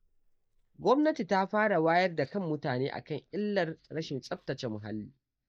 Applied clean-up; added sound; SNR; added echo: neural mask model DeepFilterNet 3.